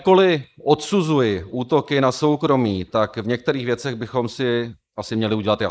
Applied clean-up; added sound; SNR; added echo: neural mask model Resemble Enhance denoiser.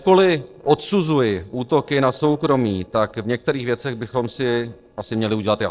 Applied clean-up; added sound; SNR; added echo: neural separator model SepFormer DNS4.